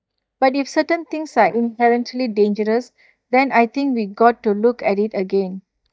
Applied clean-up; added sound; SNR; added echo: neural mask model DeepFilterNet 3.